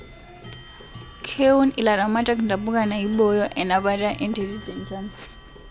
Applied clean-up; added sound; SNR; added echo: none; Clock; 16 dB; none.